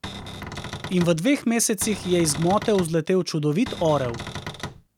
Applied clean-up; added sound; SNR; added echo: none; Cupboard open or close; 11 dB; none.